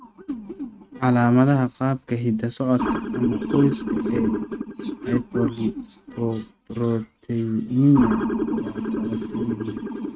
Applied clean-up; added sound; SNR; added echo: neural mask model RNNoise.